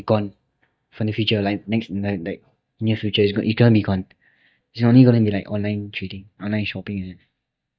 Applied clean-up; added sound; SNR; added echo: neural mask model DeepFilterNet 3.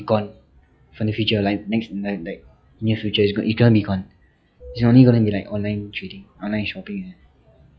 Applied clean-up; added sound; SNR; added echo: classical method log-MMSE.